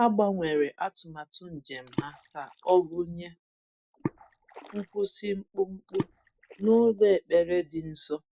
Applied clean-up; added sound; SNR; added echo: neural mask model Resemble Enhance denoiser.